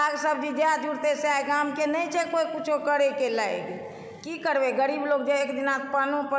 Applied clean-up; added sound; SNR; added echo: none; none; none; none.